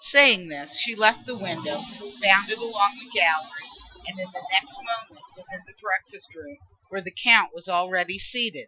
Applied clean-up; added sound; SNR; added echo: classical method Wiener filter.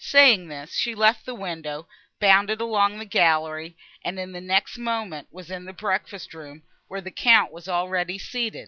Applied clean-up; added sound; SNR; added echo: none; none; none; none.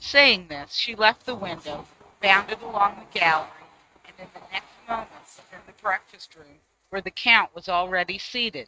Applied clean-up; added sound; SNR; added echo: neural mask model RNNoise.